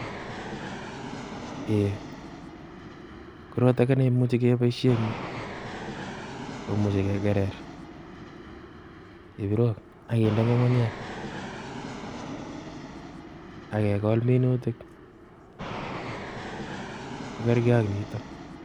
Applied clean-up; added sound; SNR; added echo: none; Fixed-wing aircraft, airplane; 10 dB; none.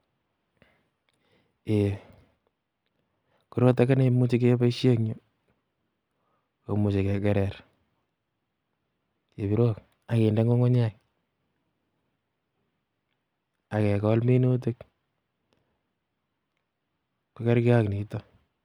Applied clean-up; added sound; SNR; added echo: none; none; none; none.